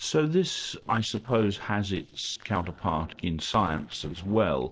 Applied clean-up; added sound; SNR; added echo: neural separator model SepFormer DNS4.